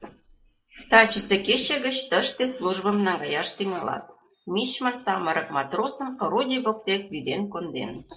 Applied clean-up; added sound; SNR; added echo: neural mask model Resemble Enhance denoiser.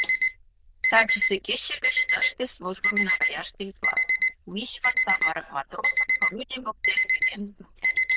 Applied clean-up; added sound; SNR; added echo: neural diffusion model UNIVERSE++.